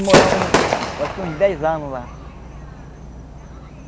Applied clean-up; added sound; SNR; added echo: none; Gunshot, gunfire / Fireworks; -2 dB; none.